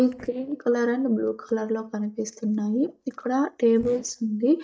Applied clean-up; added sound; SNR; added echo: neural mask model DeepFilterNet 3.